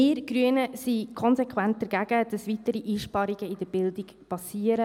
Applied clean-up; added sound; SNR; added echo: none; none; none; none.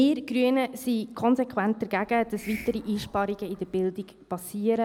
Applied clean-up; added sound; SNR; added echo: none; Hiss; 20 dB; none.